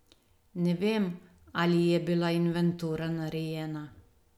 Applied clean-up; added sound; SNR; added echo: none; none; none; none.